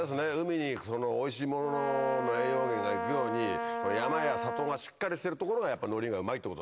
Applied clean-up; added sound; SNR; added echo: none; Brass instrument; 3 dB; none.